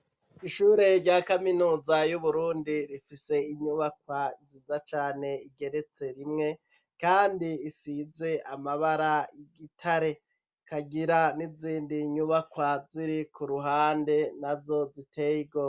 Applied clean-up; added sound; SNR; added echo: none; none; none; none.